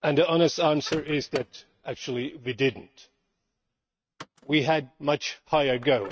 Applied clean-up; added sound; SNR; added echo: neural mask model RNNoise.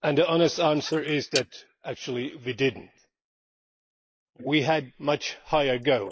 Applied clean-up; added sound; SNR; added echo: neural mask model Resemble Enhance denoiser.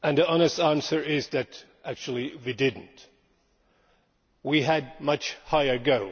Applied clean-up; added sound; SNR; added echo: none; none; none; none.